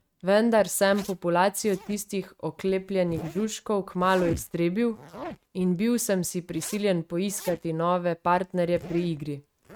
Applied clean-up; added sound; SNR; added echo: neural mask model RNNoise.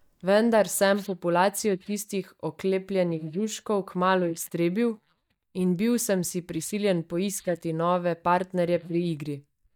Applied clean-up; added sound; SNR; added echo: neural mask model DeepFilterNet 3.